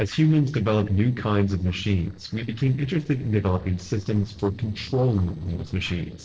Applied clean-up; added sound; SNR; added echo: neural separator model SepFormer DNS4.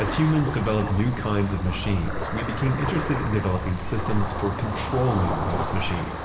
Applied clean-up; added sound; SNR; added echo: none; Ocean; 4 dB; reverberation time 0.8 s.